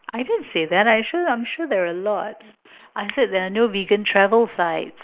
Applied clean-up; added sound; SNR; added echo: neural mask model Resemble Enhance denoiser.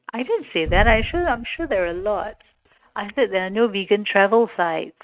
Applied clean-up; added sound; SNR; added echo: neural mask model RNNoise.